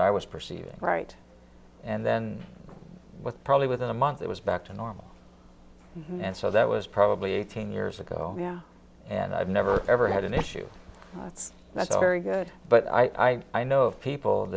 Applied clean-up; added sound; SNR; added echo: none; none; none; none.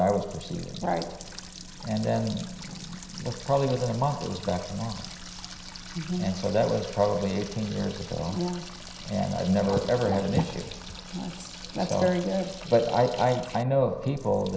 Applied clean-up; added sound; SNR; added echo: none; Water tap, faucet; 14 dB; reverberation time 0.9 s.